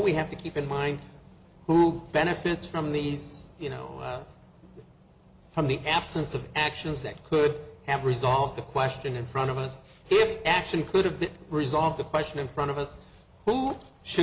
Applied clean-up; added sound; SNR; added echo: none; none; none; none.